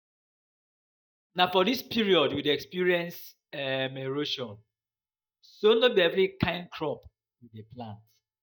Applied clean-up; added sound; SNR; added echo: neural mask model DeepFilterNet 3.